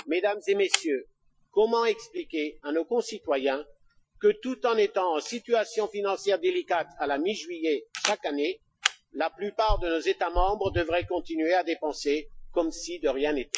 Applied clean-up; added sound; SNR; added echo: classical method Wiener filter.